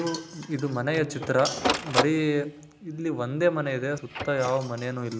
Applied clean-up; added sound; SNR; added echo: none; Printer; 7 dB; none.